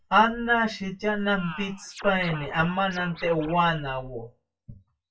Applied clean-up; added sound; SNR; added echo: classical method WPE with log-MMSE.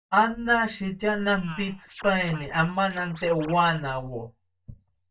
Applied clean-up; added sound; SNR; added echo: neural mask model DeepFilterNet 3.